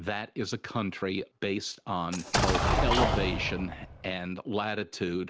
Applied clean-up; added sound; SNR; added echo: none; Explosion; -4 dB; none.